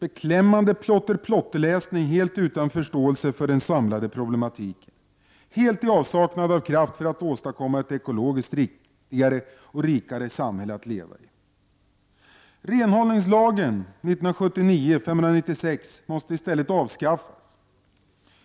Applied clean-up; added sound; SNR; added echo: none; none; none; none.